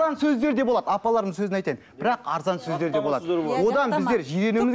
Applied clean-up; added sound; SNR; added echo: none; none; none; none.